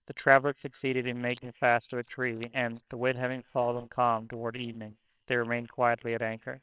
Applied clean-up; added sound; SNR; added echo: neural separator model SepFormer WHAMR!.